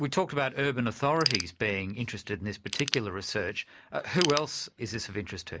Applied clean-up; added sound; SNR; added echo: neural mask model Resemble Enhance denoiser.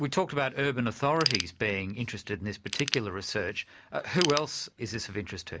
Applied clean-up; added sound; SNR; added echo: none; Ratchet, pawl / Tools; 8 dB; none.